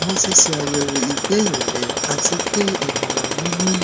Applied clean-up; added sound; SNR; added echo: none; Tools; 1 dB; none.